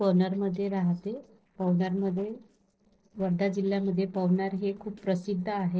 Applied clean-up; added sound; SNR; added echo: neural separator model SepFormer DNS4.